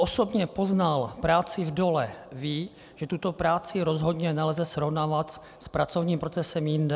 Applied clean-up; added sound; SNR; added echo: none; none; none; none.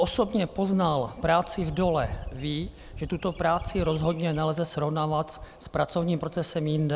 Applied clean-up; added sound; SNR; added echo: none; Bird vocalization, bird call, bird song; 15 dB; none.